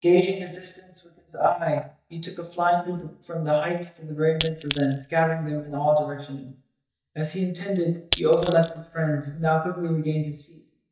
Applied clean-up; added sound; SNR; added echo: neural mask model DeepFilterNet 3.